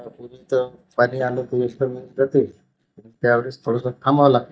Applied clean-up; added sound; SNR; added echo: neural mask model DeepFilterNet 3.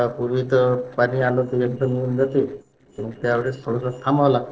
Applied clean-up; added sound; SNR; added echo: neural separator model SepFormer DNS4.